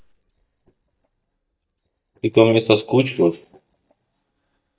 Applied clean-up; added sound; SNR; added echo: neural mask model DeepFilterNet 3.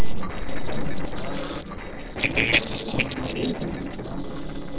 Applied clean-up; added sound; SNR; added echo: neural separator model SepFormer DNS4.